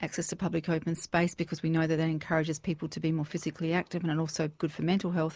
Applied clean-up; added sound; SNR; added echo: neural mask model Resemble Enhance denoiser.